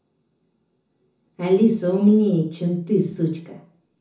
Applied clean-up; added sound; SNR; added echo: none; none; none; reverberation time 0.6 s.